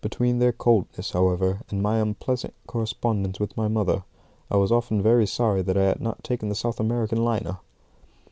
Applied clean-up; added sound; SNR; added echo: none; none; none; none.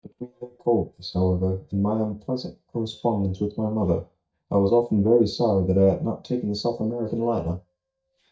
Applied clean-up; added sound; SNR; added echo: neural mask model DeepFilterNet 3.